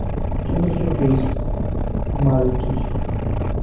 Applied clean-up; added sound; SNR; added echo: none; Boat, Water vehicle; -2 dB; reverberation time 0.7 s.